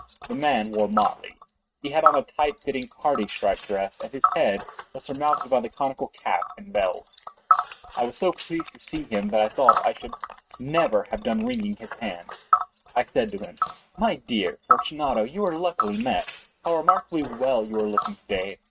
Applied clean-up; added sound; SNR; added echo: neural mask model RNNoise.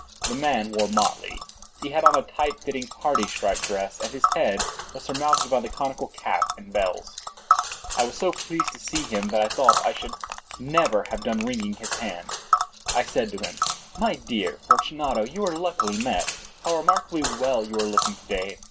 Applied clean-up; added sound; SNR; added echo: none; Tick; 1 dB; none.